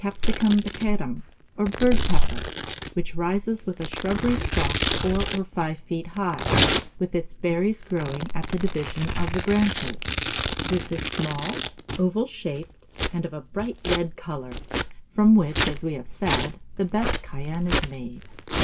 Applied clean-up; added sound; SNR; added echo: none; Domestic sounds, home sounds; 3 dB; reverberation time 0.2 s.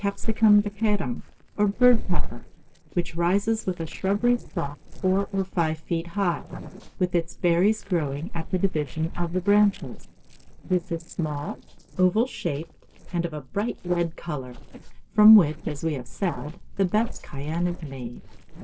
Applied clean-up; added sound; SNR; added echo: neural separator model SepFormer DNS4.